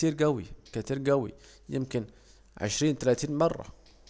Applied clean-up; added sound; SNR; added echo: none; none; none; none.